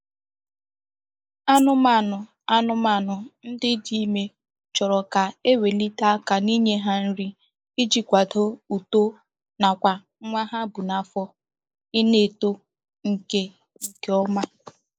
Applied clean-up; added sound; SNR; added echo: neural mask model Resemble Enhance denoiser.